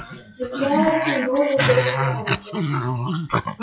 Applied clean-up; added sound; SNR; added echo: classical method WPE with log-MMSE.